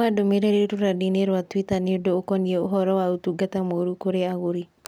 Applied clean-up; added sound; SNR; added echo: none; none; none; none.